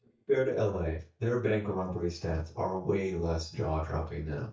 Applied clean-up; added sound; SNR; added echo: neural mask model DeepFilterNet 3.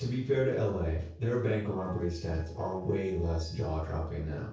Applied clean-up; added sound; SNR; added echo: neural separator model SepFormer DNS4.